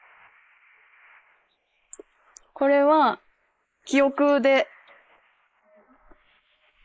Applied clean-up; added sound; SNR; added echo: neural mask model Resemble Enhance denoiser.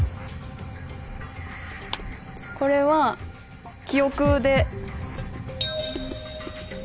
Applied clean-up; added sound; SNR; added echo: none; Clapping; 14 dB; none.